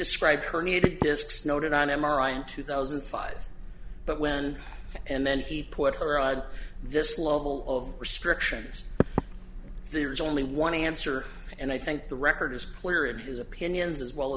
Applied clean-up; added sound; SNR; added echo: none; Knock / Wood; 1 dB; none.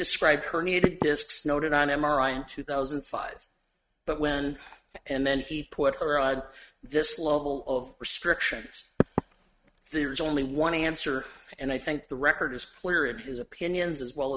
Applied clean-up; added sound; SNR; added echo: neural mask model RNNoise.